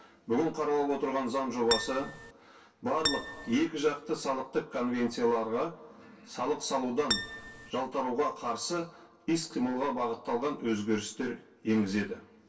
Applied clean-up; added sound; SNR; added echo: none; Acoustic guitar; 3 dB; reverberation time 0.2 s.